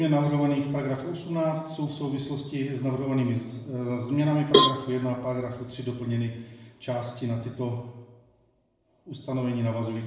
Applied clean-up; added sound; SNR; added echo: none; Cowbell; -3 dB; reverberation time 0.9 s.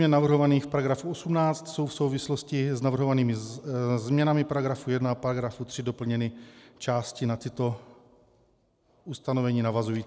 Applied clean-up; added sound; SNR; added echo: none; none; none; none.